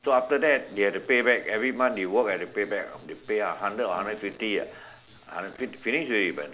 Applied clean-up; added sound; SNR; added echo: none; none; none; none.